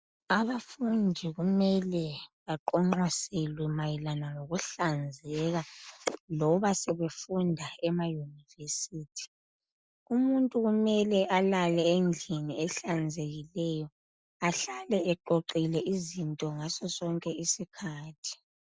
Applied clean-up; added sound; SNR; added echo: none; none; none; none.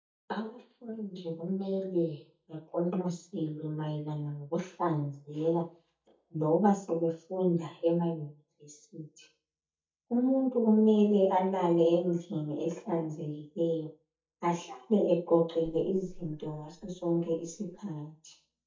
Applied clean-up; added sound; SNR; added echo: neural mask model DeepFilterNet 3.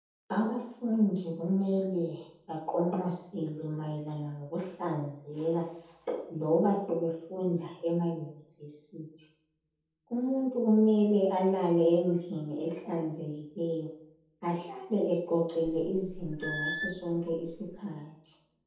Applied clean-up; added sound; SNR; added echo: none; Squeak / Screech; 8 dB; reverberation time 0.7 s.